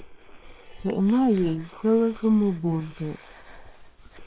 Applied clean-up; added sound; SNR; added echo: neural separator model SepFormer WHAM!.